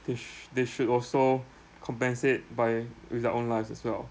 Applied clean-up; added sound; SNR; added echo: none; none; none; none.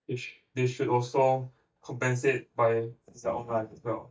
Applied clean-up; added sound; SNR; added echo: neural mask model DeepFilterNet 3.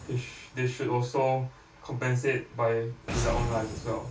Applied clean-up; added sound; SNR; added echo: none; Boom; 9 dB; reverberation time 0.2 s.